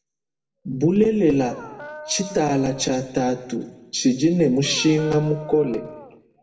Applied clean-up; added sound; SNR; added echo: none; Dog; 16 dB; reverberation time 0.8 s.